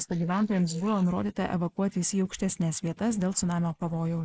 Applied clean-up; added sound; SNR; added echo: neural mask model Resemble Enhance denoiser.